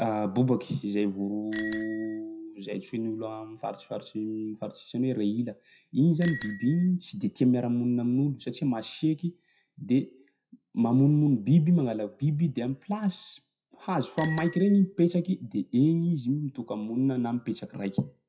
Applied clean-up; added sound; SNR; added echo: classical method WPE with log-MMSE.